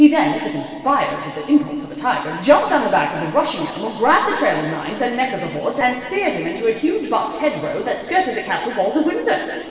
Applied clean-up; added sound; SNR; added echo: none; none; none; reverberation time 2.4 s.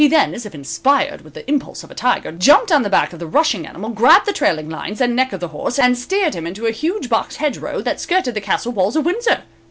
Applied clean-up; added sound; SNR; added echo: none; none; none; none.